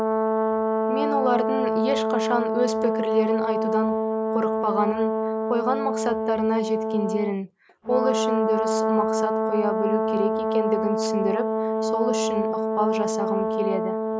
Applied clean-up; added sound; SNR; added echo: none; Brass instrument; -3 dB; none.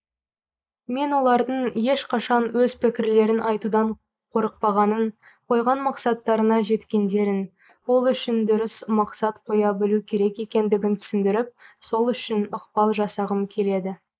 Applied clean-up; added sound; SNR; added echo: neural mask model Resemble Enhance denoiser.